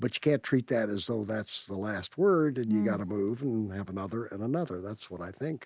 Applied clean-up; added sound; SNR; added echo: none; none; none; none.